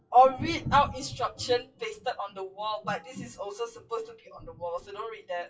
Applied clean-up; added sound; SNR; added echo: classical method WPE with log-MMSE.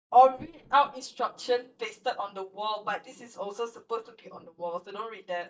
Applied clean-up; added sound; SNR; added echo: neural mask model DeepFilterNet 3.